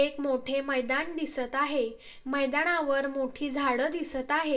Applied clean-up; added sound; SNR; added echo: none; none; none; reverberation time 0.2 s.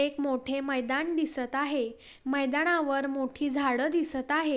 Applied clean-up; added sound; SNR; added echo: none; none; none; none.